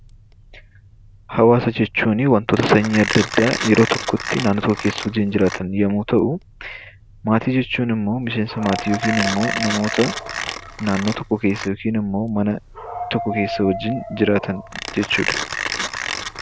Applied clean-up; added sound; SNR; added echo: none; Dog + Mechanisms; 9 dB; none.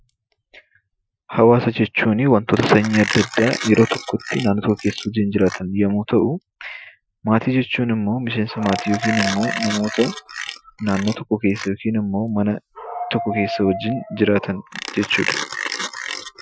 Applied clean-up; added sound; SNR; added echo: classical method Wiener filter.